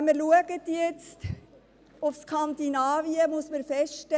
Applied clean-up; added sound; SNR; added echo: none; none; none; none.